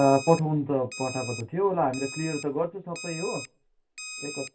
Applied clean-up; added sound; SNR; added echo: none; Alarm; 13 dB; reverberation time 0.2 s.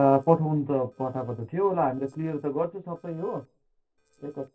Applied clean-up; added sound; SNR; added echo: neural separator model SepFormer DNS4.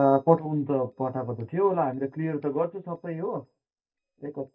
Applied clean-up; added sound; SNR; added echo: neural mask model DeepFilterNet 3.